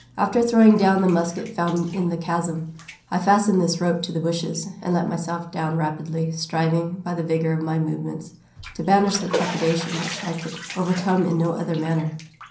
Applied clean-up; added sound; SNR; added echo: none; Bathtub (filling or washing); 16 dB; reverberation time 0.6 s.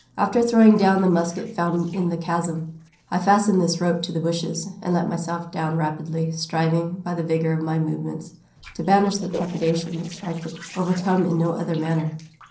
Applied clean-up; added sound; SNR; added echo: neural separator model SepFormer DNS4.